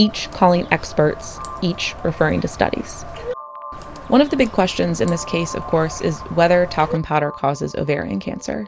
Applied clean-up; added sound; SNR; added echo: none; Bird; 14 dB; none.